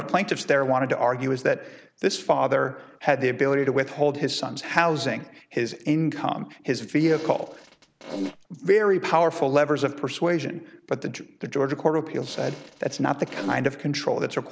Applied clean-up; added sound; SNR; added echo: none; Fart; 12 dB; none.